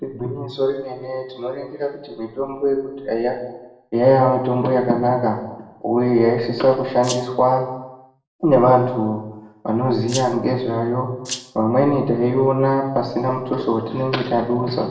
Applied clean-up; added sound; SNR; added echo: none; Rattle (instrument); 14 dB; reverberation time 0.8 s.